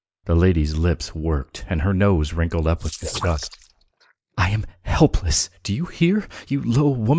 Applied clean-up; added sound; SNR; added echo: neural mask model Resemble Enhance denoiser.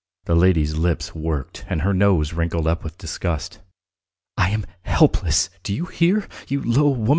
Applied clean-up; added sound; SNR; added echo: none; none; none; none.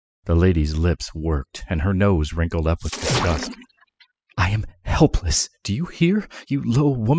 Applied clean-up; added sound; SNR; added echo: classical method spectral subtraction.